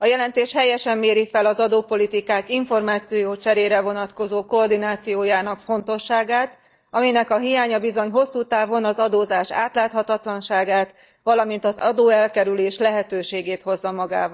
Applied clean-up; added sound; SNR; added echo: neural mask model DeepFilterNet 3.